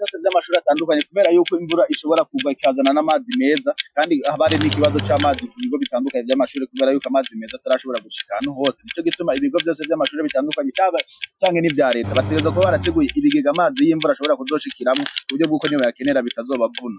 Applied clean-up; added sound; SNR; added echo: classical method Wiener filter.